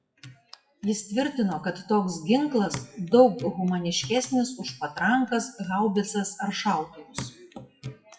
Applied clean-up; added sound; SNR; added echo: classical method WPE with log-MMSE.